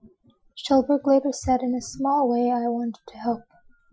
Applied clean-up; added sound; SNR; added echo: classical method Wiener filter.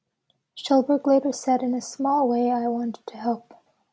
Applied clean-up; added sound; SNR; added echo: none; none; none; none.